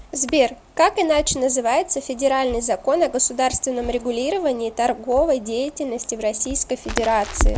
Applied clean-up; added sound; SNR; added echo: none; Crackle; 10 dB; none.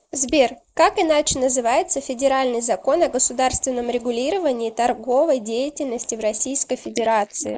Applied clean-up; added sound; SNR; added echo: neural mask model Resemble Enhance denoiser.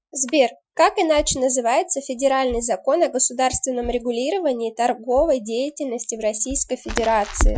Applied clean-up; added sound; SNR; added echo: classical method Wiener filter.